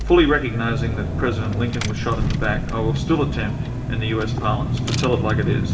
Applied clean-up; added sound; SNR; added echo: none; Engine / Car; 1 dB; reverberation time 1.6 s.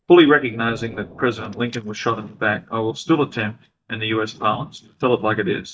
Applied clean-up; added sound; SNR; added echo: neural mask model DeepFilterNet 3.